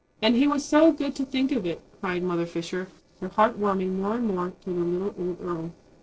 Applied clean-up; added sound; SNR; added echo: neural separator model SepFormer DNS4.